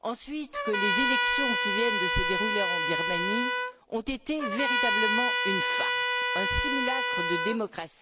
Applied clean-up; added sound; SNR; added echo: none; Trumpet; -4 dB; none.